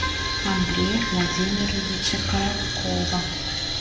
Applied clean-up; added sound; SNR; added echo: none; Keyboard (musical); 11 dB; reverberation time 0.9 s.